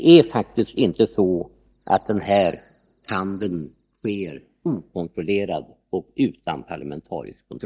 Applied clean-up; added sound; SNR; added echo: neural mask model DeepFilterNet 3.